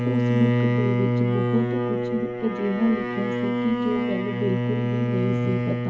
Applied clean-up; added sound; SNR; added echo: none; Bowed string instrument; -3 dB; reverberation time 0.4 s.